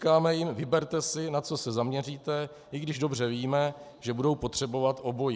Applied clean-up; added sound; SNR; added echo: none; none; none; none.